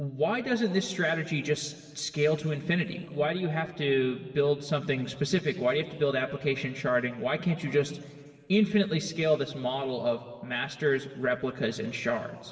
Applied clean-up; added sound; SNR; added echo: none; none; none; reverberation time 2.0 s.